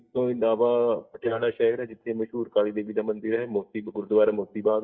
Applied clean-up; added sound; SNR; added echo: neural mask model DeepFilterNet 3.